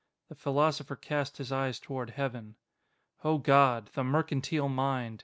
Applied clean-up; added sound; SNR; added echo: none; none; none; none.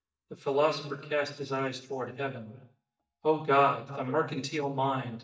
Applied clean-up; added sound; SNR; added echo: neural mask model DeepFilterNet 3.